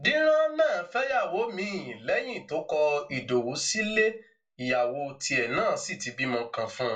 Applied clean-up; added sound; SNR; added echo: none; none; none; reverberation time 0.2 s.